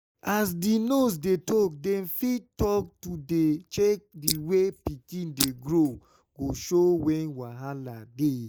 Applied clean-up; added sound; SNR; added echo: neural mask model Resemble Enhance denoiser.